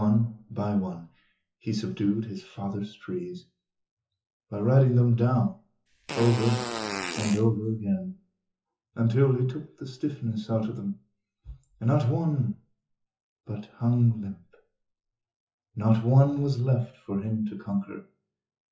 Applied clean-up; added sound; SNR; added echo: classical method WPE with log-MMSE.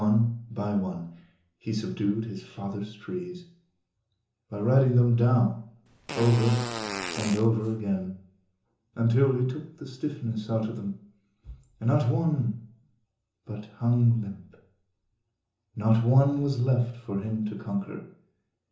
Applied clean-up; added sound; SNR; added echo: none; Fart; 8 dB; reverberation time 0.6 s.